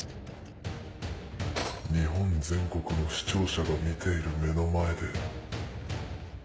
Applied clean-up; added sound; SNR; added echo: none; Tools; 11 dB; none.